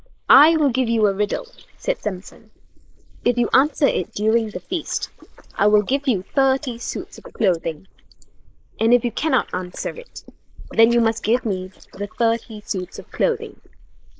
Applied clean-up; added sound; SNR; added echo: neural mask model Resemble Enhance denoiser.